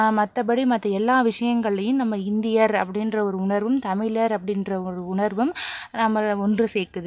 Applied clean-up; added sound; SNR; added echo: none; none; none; none.